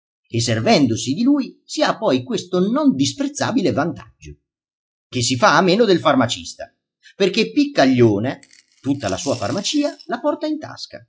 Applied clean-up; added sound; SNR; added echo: classical method log-MMSE.